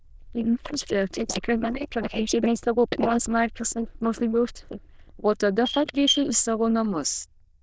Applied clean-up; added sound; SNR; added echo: neural diffusion model UNIVERSE++.